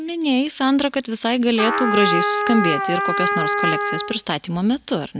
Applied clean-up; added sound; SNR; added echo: none; Trumpet; 3 dB; none.